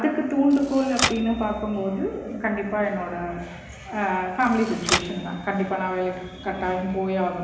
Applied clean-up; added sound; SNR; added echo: none; Typewriter; 8 dB; reverberation time 1.0 s.